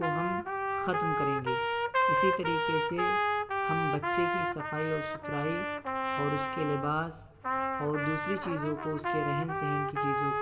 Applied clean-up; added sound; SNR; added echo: none; Trumpet; -3 dB; reverberation time 2.1 s.